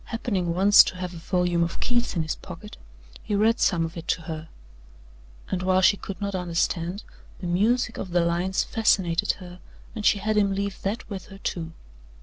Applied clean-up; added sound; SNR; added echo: none; none; none; none.